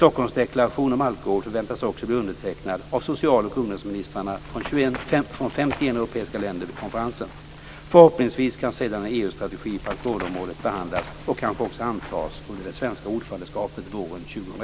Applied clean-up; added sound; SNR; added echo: none; Run; 16 dB; none.